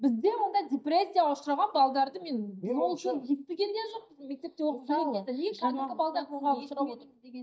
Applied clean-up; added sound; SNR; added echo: neural mask model DeepFilterNet 3.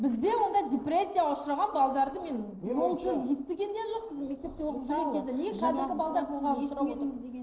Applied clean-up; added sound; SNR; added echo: neural separator model SepFormer DNS4.